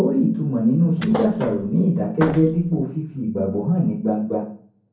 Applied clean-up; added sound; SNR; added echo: none; Thump, thud; 11 dB; reverberation time 0.6 s.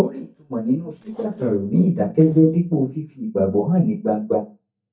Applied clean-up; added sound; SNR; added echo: neural mask model DeepFilterNet 3.